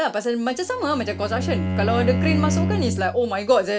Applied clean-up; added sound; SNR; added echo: none; Bowed string instrument; 2 dB; none.